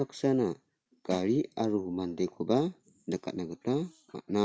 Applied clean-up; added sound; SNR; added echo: neural mask model RNNoise.